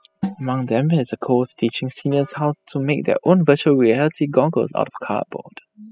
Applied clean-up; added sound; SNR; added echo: classical method spectral subtraction.